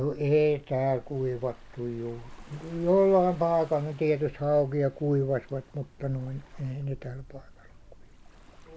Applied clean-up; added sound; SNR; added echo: none; Waves, surf; 20 dB; none.